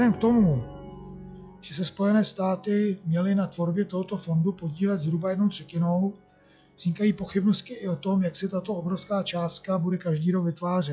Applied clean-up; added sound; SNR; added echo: classical method log-MMSE.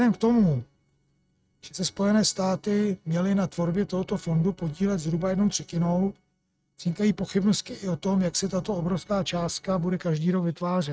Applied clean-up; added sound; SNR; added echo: neural mask model RNNoise.